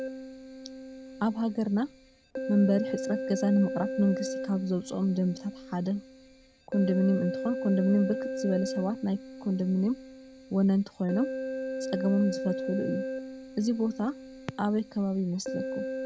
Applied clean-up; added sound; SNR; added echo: none; Keyboard (musical); 7 dB; none.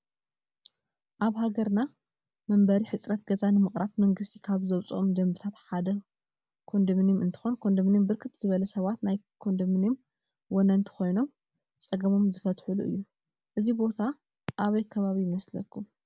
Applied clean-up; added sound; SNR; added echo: none; none; none; none.